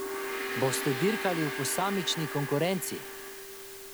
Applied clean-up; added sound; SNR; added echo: none; Gong + Musical instrument; 4 dB; none.